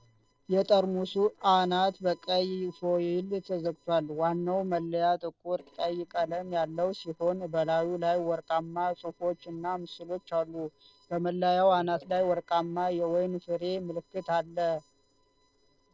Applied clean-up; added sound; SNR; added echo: neural separator model SepFormer DNS4.